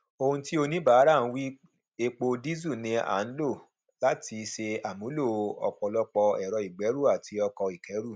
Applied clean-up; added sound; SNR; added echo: none; none; none; none.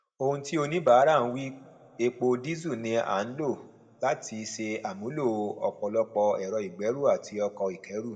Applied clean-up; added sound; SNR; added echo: none; none; none; reverberation time 1.7 s.